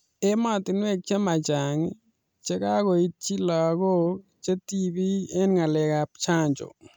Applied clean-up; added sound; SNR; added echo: none; none; none; none.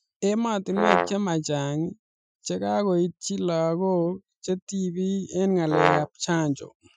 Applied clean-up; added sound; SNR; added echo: classical method Wiener filter.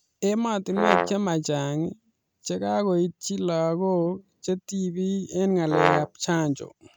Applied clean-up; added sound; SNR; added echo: none; Brass instrument; -1 dB; none.